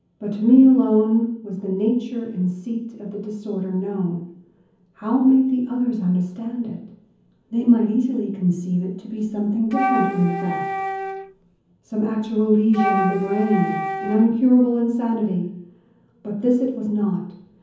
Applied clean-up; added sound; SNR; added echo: none; Wind instrument, woodwind instrument; 6 dB; reverberation time 0.7 s.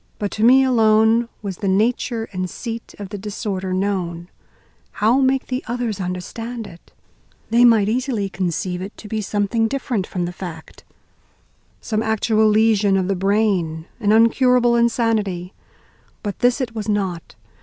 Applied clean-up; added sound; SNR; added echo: none; none; none; none.